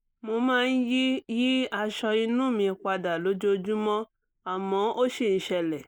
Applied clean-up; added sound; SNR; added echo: neural mask model Resemble Enhance denoiser.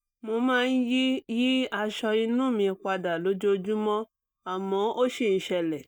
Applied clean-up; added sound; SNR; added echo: neural mask model DeepFilterNet 3.